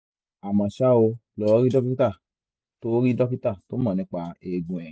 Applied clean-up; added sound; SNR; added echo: none; none; none; none.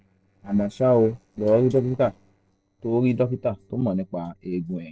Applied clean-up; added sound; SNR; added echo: neural separator model SepFormer DNS4.